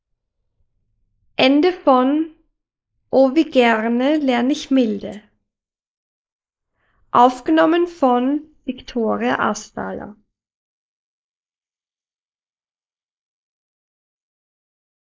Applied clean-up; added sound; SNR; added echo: neural mask model Resemble Enhance denoiser.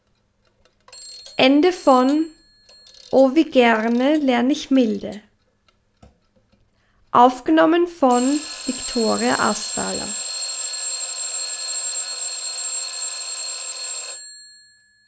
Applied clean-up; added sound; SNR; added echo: none; Alarm / Clock; 9 dB; none.